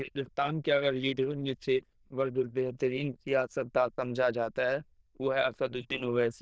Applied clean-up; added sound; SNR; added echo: neural diffusion model UNIVERSE++.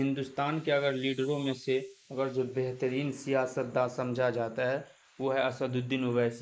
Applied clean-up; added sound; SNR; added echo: neural mask model Resemble Enhance denoiser.